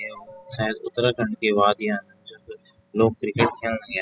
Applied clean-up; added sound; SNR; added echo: classical method spectral subtraction.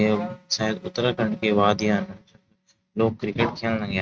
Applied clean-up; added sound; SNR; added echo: neural mask model RNNoise.